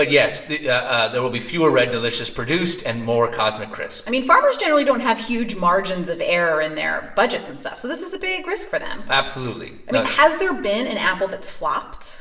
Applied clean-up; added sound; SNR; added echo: none; none; none; reverberation time 0.8 s.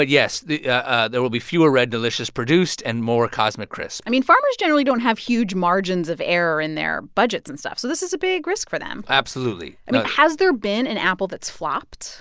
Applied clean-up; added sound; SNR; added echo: none; none; none; none.